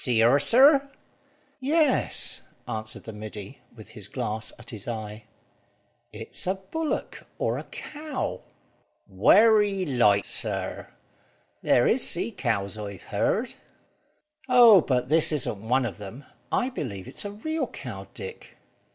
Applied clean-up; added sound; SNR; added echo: none; none; none; none.